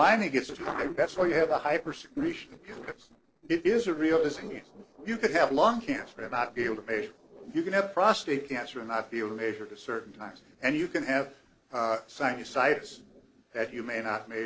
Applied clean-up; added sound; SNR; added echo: neural separator model SepFormer DNS4.